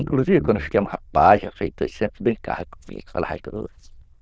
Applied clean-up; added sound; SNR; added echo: neural diffusion model UNIVERSE++.